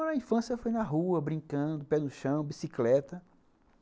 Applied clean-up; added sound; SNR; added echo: none; none; none; none.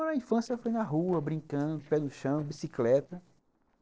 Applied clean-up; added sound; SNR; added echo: neural separator model SepFormer DNS4.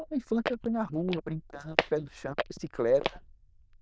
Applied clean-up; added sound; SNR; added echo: neural diffusion model UNIVERSE++.